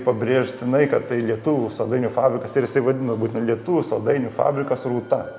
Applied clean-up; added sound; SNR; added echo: none; none; none; none.